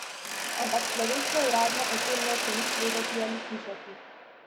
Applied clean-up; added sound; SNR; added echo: none; Mechanisms; -1 dB; none.